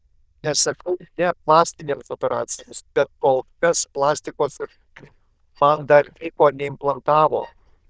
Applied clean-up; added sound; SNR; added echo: neural diffusion model UNIVERSE++.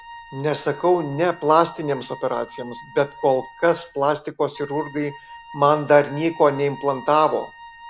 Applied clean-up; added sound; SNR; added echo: none; Wind instrument, woodwind instrument; 20 dB; none.